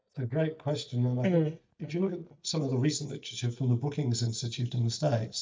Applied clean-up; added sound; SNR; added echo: neural mask model DeepFilterNet 3.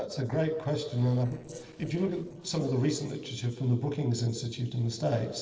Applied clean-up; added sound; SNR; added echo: neural separator model SepFormer DNS4.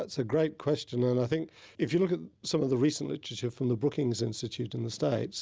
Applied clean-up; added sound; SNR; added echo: none; none; none; none.